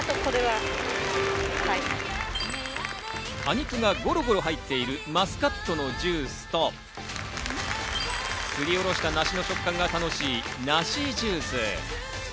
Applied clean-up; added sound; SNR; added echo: none; Applause; 9 dB; none.